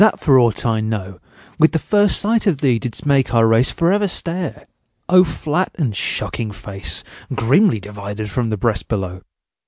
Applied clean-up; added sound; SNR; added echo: none; none; none; none.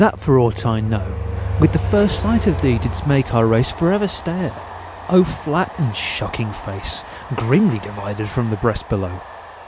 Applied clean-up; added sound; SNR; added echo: none; Train; 9 dB; none.